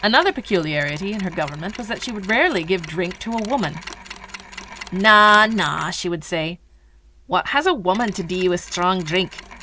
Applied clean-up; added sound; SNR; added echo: none; Mechanisms; 18 dB; none.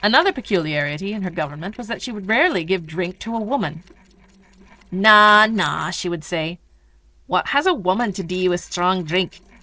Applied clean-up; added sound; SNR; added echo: neural separator model SepFormer DNS4.